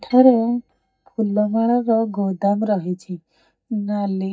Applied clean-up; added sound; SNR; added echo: neural mask model DeepFilterNet 3.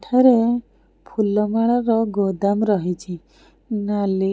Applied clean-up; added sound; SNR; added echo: none; none; none; none.